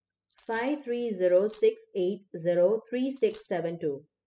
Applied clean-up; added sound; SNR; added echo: classical method spectral subtraction.